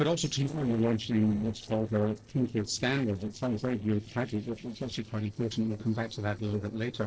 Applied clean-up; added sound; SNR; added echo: neural separator model SepFormer DNS4.